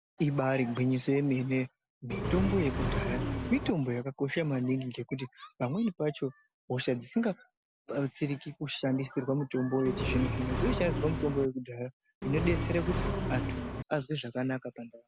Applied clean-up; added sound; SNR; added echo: none; Accelerating, revving, vroom; 0 dB; none.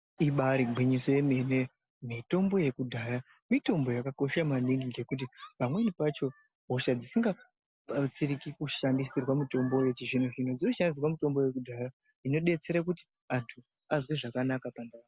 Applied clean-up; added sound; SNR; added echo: none; none; none; none.